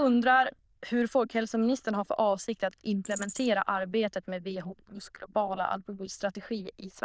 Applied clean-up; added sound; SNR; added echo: neural diffusion model UNIVERSE++.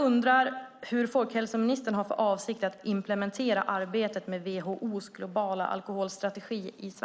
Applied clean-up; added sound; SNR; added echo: none; none; none; none.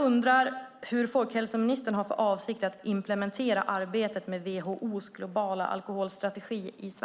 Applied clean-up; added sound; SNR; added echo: none; Bird vocalization, bird call, bird song; 14 dB; none.